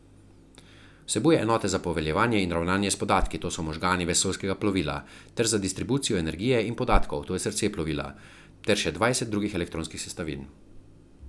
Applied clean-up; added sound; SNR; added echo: none; none; none; none.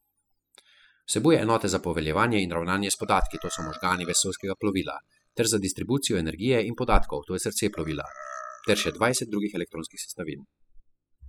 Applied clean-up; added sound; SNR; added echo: classical method spectral subtraction.